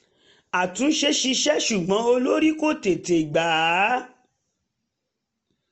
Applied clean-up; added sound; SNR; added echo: none; none; none; none.